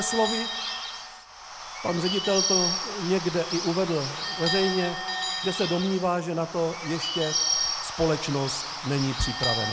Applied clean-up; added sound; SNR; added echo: none; Bird / Bell; 2 dB; none.